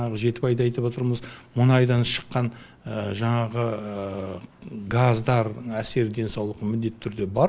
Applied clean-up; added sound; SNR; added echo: none; none; none; none.